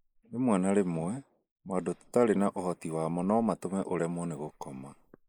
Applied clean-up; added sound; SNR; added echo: neural mask model Resemble Enhance denoiser.